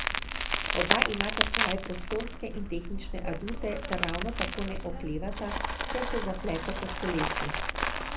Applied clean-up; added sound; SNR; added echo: none; Crumpling, crinkling; -4 dB; reverberation time 0.3 s.